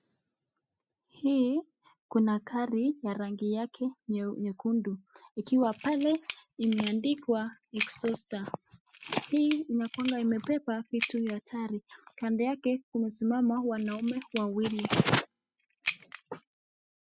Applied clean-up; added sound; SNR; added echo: classical method spectral subtraction.